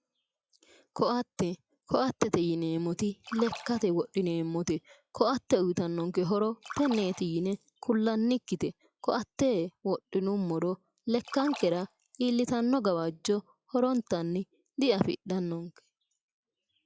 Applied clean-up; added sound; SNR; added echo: classical method log-MMSE.